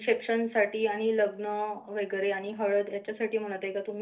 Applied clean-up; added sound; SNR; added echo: neural separator model SepFormer DNS4.